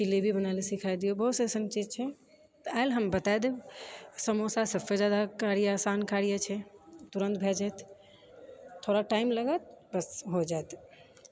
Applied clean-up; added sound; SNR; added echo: none; none; none; none.